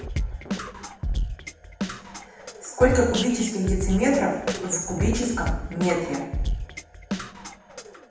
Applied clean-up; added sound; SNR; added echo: none; Drum kit; 3 dB; reverberation time 0.8 s.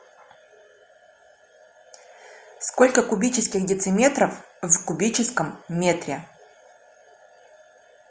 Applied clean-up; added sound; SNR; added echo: none; none; none; none.